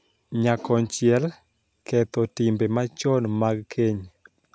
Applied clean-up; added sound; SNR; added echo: none; none; none; none.